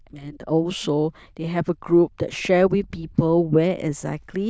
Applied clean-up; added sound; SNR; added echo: neural diffusion model UNIVERSE++.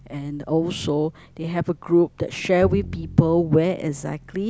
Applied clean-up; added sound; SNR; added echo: none; Bowed string instrument; 16 dB; none.